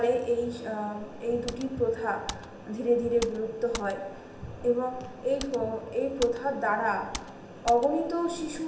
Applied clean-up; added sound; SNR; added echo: none; Computer keyboard; 15 dB; reverberation time 0.8 s.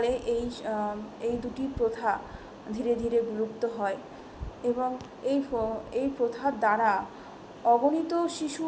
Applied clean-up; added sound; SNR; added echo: none; none; none; none.